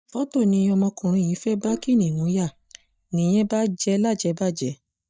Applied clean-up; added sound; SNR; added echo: neural mask model DeepFilterNet 3.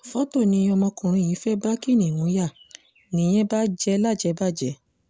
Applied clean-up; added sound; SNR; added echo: none; none; none; none.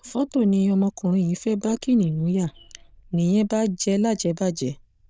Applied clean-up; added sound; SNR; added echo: neural diffusion model UNIVERSE++.